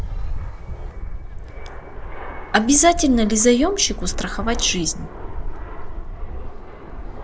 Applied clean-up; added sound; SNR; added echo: none; Fixed-wing aircraft, airplane; 5 dB; none.